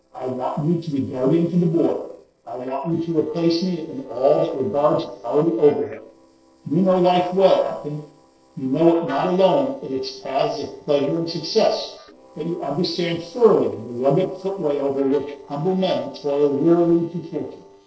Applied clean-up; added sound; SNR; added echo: neural separator model SepFormer DNS4.